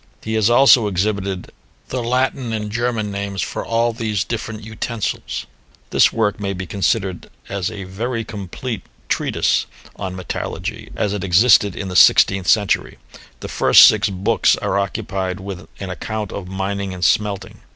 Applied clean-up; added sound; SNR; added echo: none; none; none; none.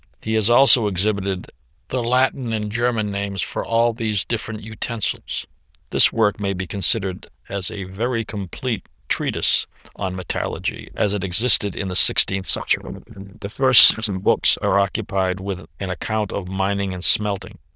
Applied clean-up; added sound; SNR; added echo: neural diffusion model UNIVERSE++.